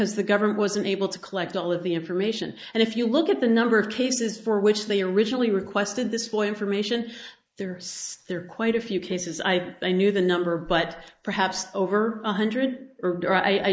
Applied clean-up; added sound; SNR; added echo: neural mask model Resemble Enhance denoiser.